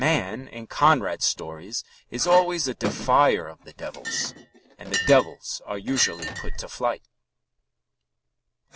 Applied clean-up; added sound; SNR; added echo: none; Chink, clink; 11 dB; none.